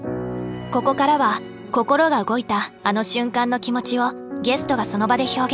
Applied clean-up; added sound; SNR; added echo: none; none; none; none.